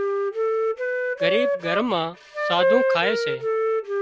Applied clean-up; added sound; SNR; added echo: none; Wind instrument, woodwind instrument; -4 dB; none.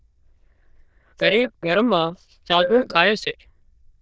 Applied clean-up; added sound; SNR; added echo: neural diffusion model UNIVERSE++.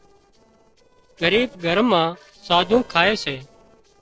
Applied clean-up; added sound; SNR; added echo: neural separator model SepFormer DNS4.